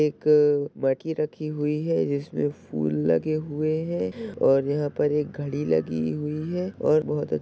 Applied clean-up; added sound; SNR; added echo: none; none; none; none.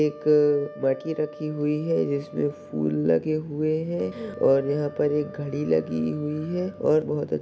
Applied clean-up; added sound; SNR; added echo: none; Wind instrument, woodwind instrument; 19 dB; reverberation time 2.2 s.